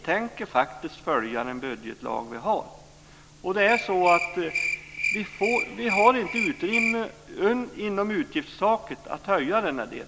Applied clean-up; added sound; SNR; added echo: none; Cricket; 3 dB; none.